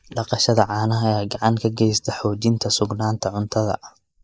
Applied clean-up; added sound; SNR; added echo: neural mask model Resemble Enhance denoiser.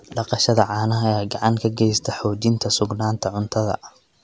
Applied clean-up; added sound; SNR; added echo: none; none; none; none.